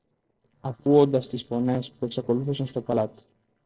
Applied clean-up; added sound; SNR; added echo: neural separator model SepFormer DNS4.